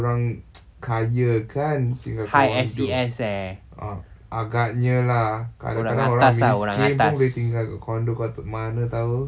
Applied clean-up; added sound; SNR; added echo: none; none; none; none.